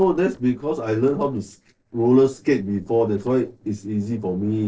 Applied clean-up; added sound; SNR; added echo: neural separator model SepFormer DNS4.